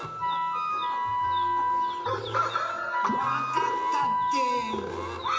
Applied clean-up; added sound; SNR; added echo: none; Wind instrument, woodwind instrument; -3 dB; reverberation time 0.8 s.